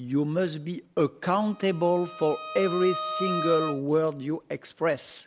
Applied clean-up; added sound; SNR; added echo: none; Bowed string instrument; 9 dB; none.